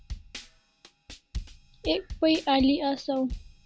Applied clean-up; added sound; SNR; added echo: none; Drum kit; 12 dB; none.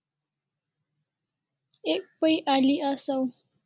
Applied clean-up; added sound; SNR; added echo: none; none; none; none.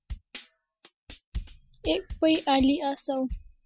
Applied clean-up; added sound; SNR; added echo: classical method spectral subtraction.